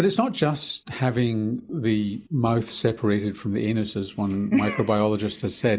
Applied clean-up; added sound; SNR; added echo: none; none; none; none.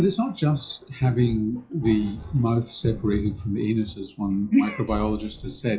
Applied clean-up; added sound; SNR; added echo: classical method WPE with log-MMSE.